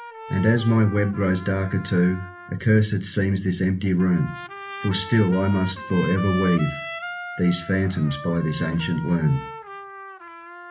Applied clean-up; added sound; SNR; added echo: none; Trumpet; 14 dB; reverberation time 0.3 s.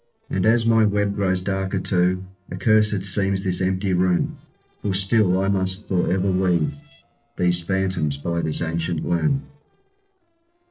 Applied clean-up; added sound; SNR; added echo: neural separator model SepFormer DNS4.